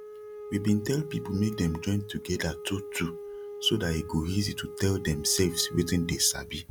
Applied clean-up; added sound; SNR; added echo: none; Wind instrument, woodwind instrument; 12 dB; none.